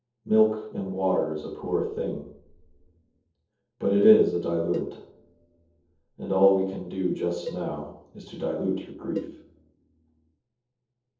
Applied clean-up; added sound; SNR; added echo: neural separator model SepFormer DNS4.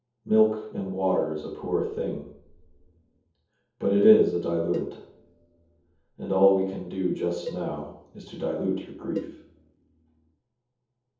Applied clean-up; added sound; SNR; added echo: none; Cowbell; 16 dB; reverberation time 0.7 s.